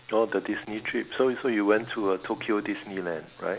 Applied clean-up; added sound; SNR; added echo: none; none; none; none.